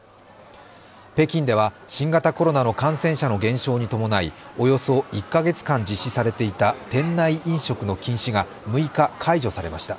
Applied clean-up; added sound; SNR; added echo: none; none; none; none.